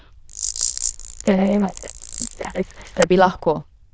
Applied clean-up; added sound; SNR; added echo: neural diffusion model UNIVERSE++.